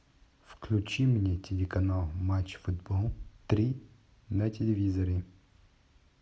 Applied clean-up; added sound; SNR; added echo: none; none; none; none.